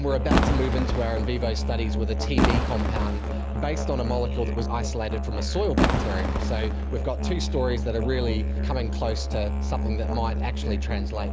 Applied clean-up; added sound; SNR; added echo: none; Fireworks + Musical instrument; -5 dB; none.